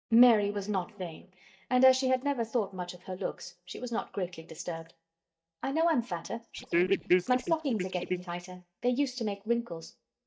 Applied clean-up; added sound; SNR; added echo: neural mask model DeepFilterNet 3.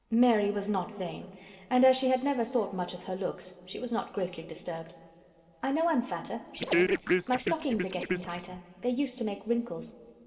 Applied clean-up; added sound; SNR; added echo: neural separator model SepFormer DNS4.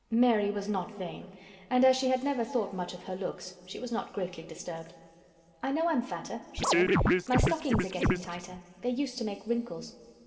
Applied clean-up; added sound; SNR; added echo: none; Scratching (performance technique); -4 dB; reverberation time 2.3 s.